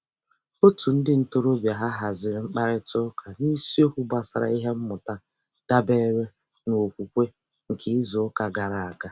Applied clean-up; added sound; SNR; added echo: none; none; none; none.